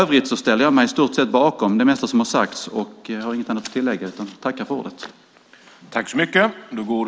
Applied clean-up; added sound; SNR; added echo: none; none; none; none.